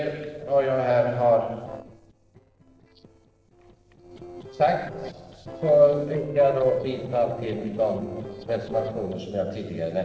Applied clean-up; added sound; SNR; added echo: neural separator model SepFormer DNS4.